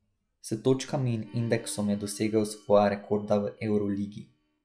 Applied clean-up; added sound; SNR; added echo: classical method log-MMSE.